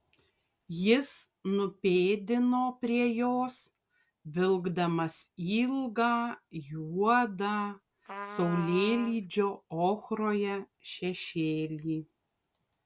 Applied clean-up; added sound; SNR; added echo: none; Trumpet; 11 dB; none.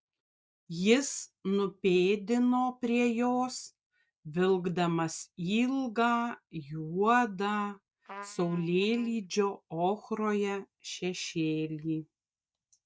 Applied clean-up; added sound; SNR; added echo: neural mask model DeepFilterNet 3.